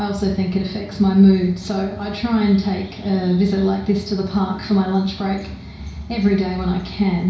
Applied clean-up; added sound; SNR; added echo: none; none; none; reverberation time 0.6 s.